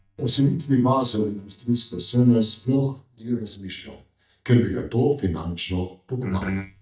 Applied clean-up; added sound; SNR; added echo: neural mask model DeepFilterNet 3.